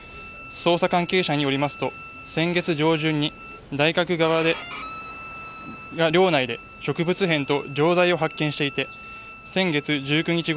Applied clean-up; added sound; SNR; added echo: none; Bowed string instrument; 17 dB; none.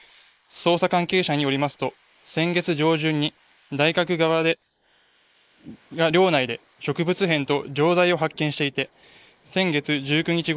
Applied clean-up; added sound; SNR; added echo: neural mask model Resemble Enhance denoiser.